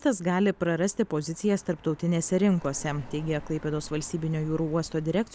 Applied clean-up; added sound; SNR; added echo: none; Car passing by; 19 dB; none.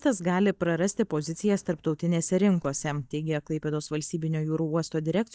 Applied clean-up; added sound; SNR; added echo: neural mask model DeepFilterNet 3.